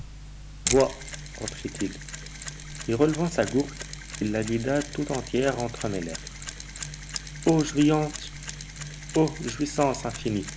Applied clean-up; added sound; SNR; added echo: none; Mechanisms; 9 dB; none.